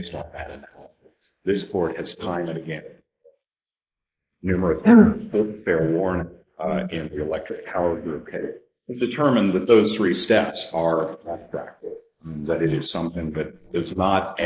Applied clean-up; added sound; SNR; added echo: neural mask model Resemble Enhance denoiser.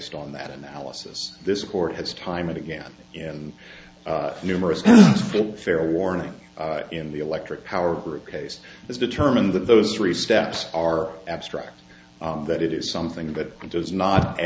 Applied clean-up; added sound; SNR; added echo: none; none; none; none.